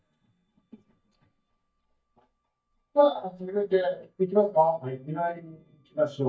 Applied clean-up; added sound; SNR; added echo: neural mask model DeepFilterNet 3.